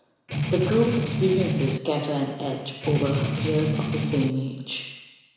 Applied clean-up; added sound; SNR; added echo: none; Strum; 0 dB; reverberation time 1.0 s.